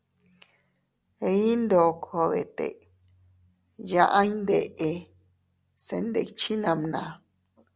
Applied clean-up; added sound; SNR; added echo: none; none; none; none.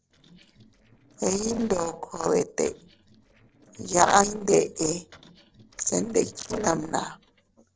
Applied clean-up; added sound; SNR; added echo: neural separator model SepFormer DNS4.